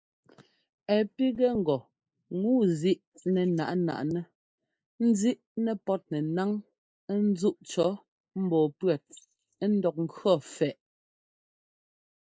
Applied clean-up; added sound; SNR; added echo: neural mask model Resemble Enhance denoiser.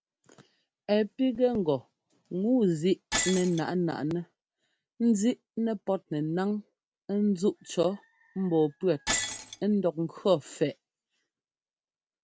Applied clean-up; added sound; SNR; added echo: none; Shatter; 12 dB; none.